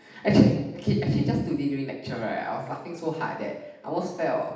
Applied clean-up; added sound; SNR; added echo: none; none; none; reverberation time 0.8 s.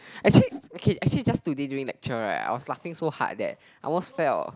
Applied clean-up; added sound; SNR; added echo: none; none; none; none.